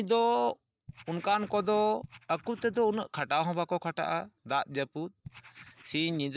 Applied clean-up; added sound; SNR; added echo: neural mask model DeepFilterNet 3.